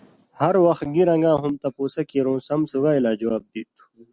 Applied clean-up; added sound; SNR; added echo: none; none; none; none.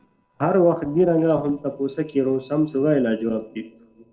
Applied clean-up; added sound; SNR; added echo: neural separator model SepFormer DNS4.